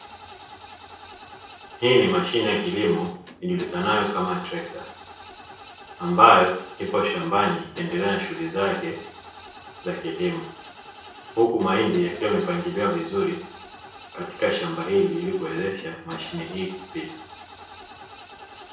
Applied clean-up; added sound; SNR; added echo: none; Engine starting / Car; 18 dB; reverberation time 0.6 s.